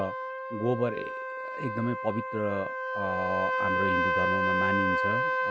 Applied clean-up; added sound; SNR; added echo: none; Trumpet; -3 dB; none.